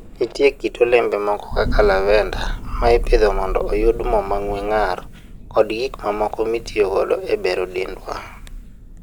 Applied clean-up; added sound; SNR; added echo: none; Thunder; 6 dB; none.